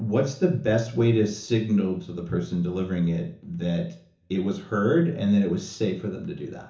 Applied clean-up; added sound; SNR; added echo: none; none; none; reverberation time 0.7 s.